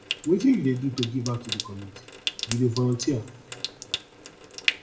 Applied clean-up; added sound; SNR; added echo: none; Trickle, dribble / Sink (filling or washing) / Water tap, faucet; 7 dB; reverberation time 0.5 s.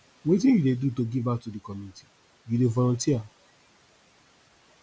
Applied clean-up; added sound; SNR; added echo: none; none; none; none.